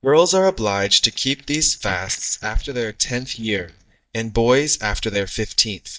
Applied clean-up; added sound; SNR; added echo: neural mask model DeepFilterNet 3.